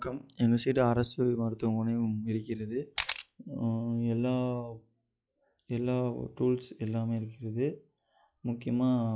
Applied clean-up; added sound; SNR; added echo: classical method log-MMSE.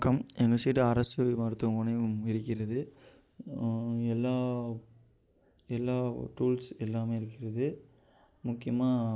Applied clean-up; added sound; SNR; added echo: none; none; none; none.